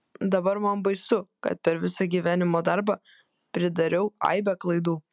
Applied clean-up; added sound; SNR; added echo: none; none; none; none.